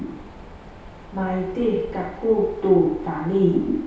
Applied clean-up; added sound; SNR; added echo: none; Mechanisms; 17 dB; reverberation time 0.8 s.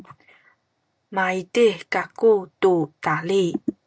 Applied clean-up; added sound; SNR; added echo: none; none; none; none.